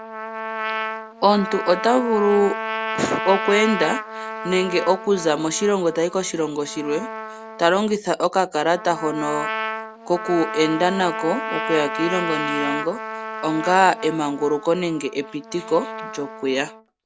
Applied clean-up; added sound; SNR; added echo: none; Trumpet; 8 dB; none.